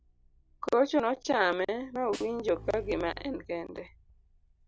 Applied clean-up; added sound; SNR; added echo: none; Snare drum + Motorcycle / Engine; 19 dB; none.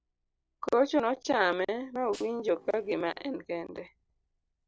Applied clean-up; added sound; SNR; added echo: neural separator model SepFormer DNS4.